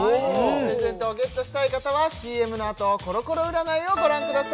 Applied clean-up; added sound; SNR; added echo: none; none; none; none.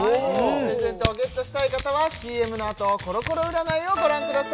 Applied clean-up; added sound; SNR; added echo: none; Crushing; 13 dB; none.